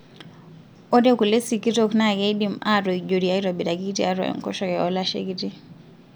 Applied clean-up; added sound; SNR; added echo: none; none; none; none.